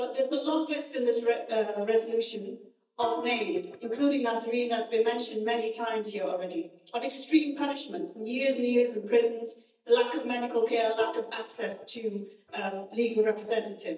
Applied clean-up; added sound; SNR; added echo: neural mask model DeepFilterNet 3.